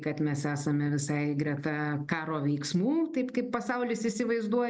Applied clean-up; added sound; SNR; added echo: none; none; none; none.